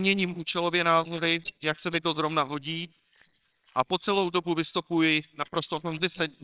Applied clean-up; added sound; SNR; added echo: neural separator model SepFormer WHAMR!.